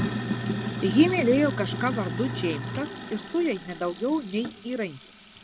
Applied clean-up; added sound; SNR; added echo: none; Sink (filling or washing); 5 dB; none.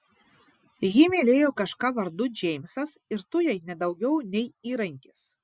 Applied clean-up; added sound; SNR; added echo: none; none; none; none.